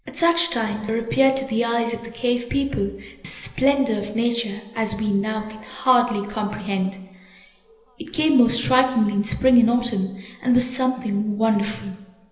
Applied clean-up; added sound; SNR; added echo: none; none; none; reverberation time 1.4 s.